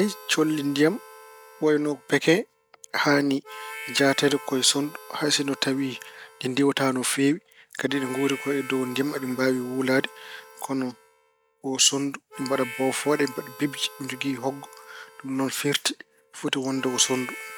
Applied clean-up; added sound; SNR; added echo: none; Harmonica; 17 dB; none.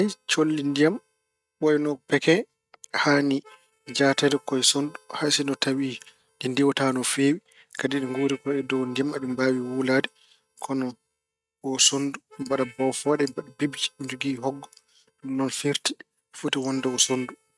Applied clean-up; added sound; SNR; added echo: neural mask model RNNoise.